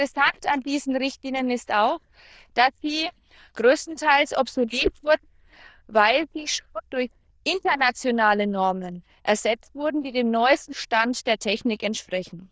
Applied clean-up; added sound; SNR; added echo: neural diffusion model UNIVERSE++.